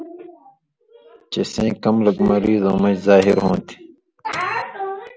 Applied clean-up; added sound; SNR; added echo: none; Printer; 16 dB; none.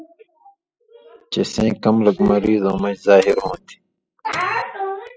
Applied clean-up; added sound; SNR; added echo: classical method spectral subtraction.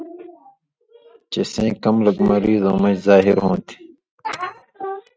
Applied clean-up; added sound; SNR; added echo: neural mask model RNNoise.